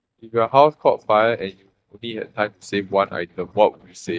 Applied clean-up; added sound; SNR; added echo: neural mask model DeepFilterNet 3.